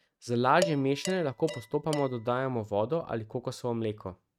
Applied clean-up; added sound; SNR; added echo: neural mask model RNNoise.